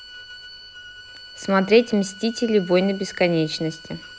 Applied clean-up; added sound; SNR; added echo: none; Bowed string instrument; 18 dB; none.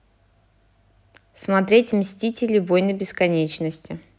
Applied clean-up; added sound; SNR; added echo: none; none; none; none.